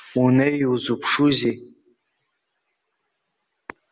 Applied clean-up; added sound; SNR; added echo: none; none; none; none.